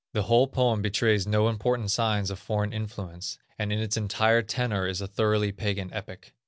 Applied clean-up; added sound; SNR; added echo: none; none; none; none.